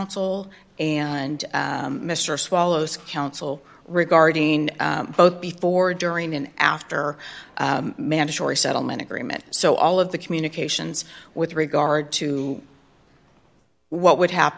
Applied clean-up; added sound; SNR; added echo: none; none; none; none.